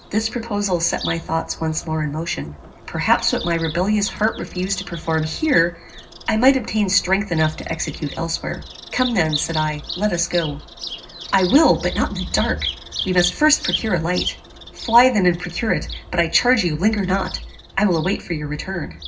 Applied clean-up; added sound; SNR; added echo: none; Bird vocalization, bird call, bird song; 13 dB; reverberation time 0.4 s.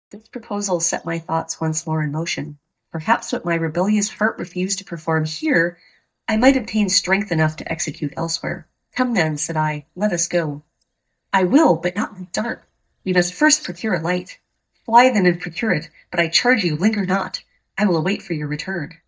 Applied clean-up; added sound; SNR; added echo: neural mask model DeepFilterNet 3.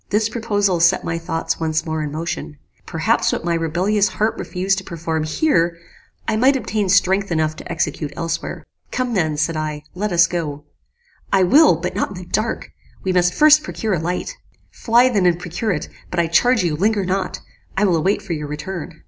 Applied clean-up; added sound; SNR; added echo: none; none; none; none.